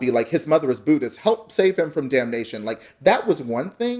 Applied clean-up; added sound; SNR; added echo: none; none; none; none.